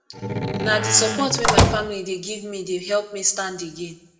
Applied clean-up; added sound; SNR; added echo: none; Slam; -3 dB; reverberation time 0.6 s.